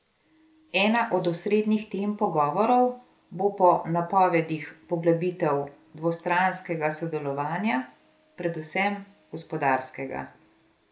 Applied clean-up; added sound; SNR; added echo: none; none; none; none.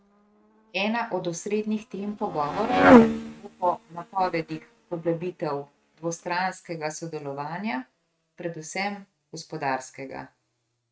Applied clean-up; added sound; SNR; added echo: neural mask model RNNoise.